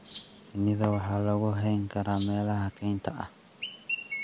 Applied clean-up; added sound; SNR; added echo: none; Chirp, tweet + Rattle (instrument); 11 dB; none.